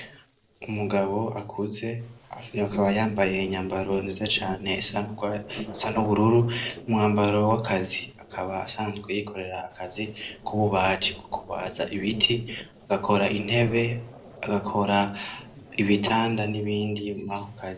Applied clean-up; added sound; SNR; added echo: neural separator model SepFormer DNS4.